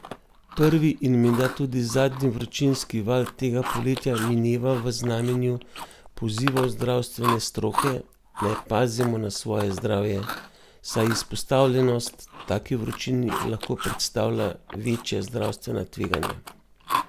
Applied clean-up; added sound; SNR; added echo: none; Chewing, mastication; 10 dB; none.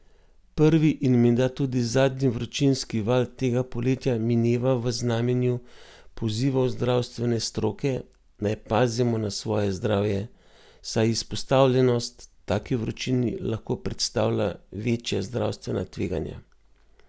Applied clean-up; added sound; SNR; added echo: none; none; none; none.